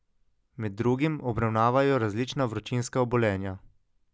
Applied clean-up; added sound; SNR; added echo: none; none; none; none.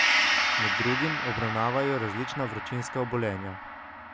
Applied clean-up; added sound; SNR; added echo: none; Gong; -2 dB; none.